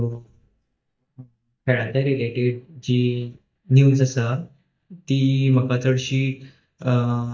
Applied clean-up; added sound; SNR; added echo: neural mask model DeepFilterNet 3.